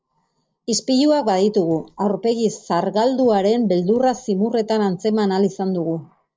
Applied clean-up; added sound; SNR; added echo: neural separator model SepFormer DNS4.